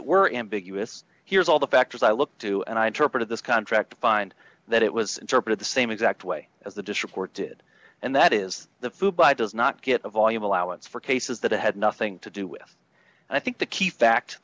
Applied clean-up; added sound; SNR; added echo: none; none; none; none.